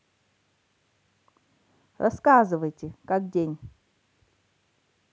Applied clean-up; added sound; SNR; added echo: none; none; none; none.